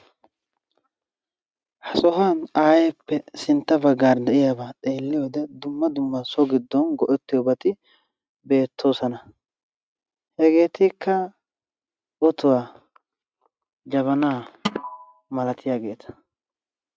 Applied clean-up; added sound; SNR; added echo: neural mask model RNNoise.